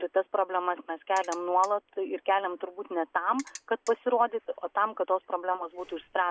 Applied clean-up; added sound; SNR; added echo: none; Ratchet, pawl; 17 dB; none.